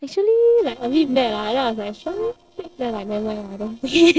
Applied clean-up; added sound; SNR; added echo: neural separator model SepFormer DNS4.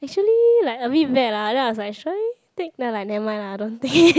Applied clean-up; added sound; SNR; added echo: none; none; none; none.